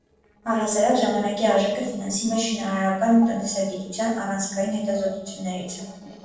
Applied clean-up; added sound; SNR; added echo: neural separator model SepFormer DNS4.